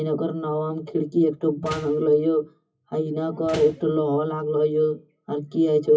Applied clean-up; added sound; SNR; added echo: classical method WPE with log-MMSE.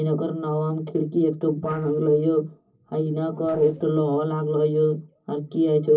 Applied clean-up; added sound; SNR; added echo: neural separator model SepFormer DNS4.